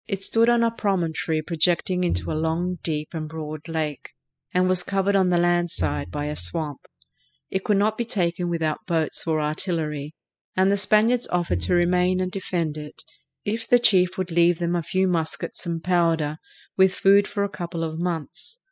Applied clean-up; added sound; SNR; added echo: classical method spectral subtraction.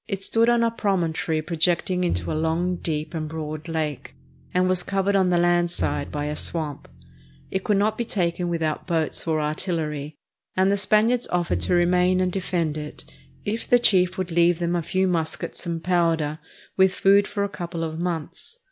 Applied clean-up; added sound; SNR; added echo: none; Bowed string instrument; 13 dB; none.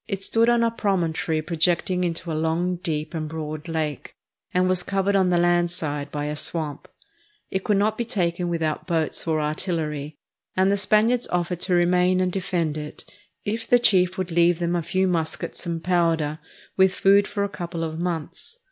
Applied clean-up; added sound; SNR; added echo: none; none; none; none.